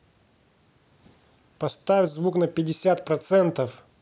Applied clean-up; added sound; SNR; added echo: none; none; none; none.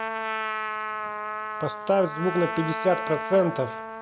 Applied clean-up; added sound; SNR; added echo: none; Trumpet; 4 dB; none.